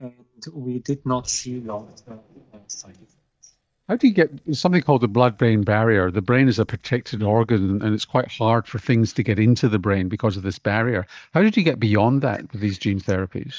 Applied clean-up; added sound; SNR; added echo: neural mask model DeepFilterNet 3.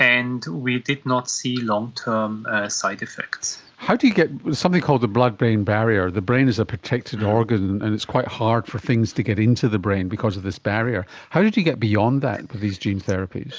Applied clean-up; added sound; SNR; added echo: none; none; none; none.